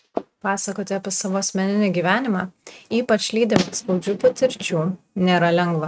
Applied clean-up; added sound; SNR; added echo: neural mask model RNNoise.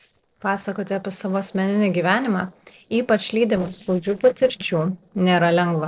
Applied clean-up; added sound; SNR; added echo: neural separator model SepFormer DNS4.